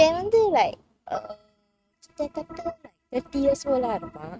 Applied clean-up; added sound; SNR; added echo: neural mask model RNNoise.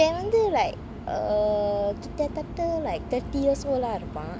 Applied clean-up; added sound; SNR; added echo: none; none; none; none.